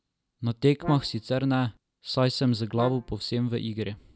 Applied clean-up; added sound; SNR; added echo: none; Brass instrument; 15 dB; none.